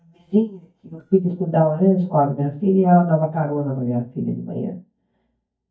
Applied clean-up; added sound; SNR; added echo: neural mask model DeepFilterNet 3.